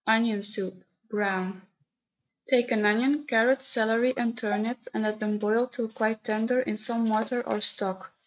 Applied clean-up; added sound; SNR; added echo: neural mask model RNNoise.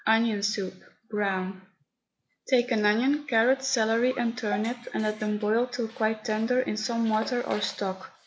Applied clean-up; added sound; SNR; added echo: none; Dog; 20 dB; none.